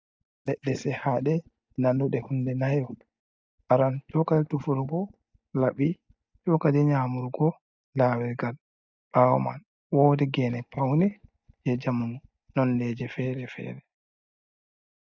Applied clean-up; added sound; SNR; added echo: neural mask model DeepFilterNet 3.